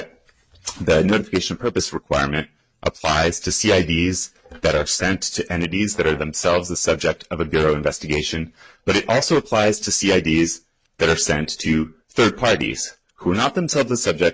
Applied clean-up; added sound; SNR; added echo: neural mask model RNNoise.